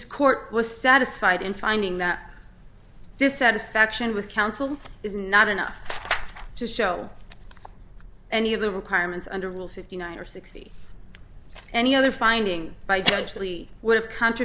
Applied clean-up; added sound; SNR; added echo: none; none; none; none.